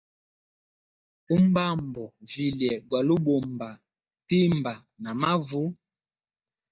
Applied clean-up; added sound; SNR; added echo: neural mask model DeepFilterNet 3.